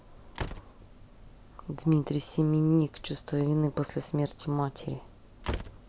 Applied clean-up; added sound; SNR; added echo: none; Slam; 15 dB; none.